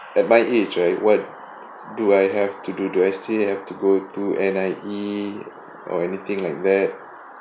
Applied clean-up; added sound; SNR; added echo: none; none; none; none.